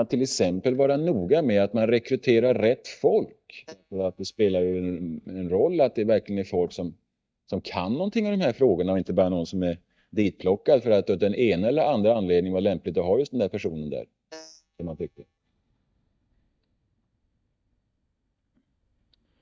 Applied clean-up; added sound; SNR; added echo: neural mask model DeepFilterNet 3.